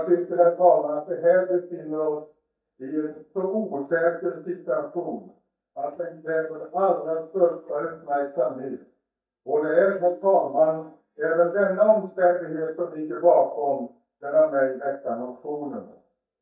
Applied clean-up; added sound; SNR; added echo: neural mask model DeepFilterNet 3.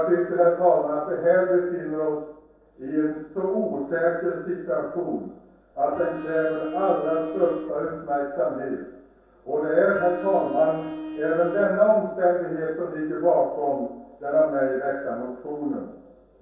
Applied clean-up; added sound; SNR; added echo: neural separator model SepFormer DNS4.